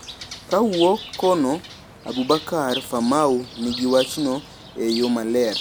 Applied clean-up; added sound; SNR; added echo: none; Bird; 13 dB; none.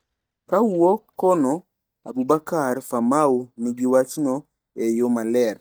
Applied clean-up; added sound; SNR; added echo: neural mask model DeepFilterNet 3.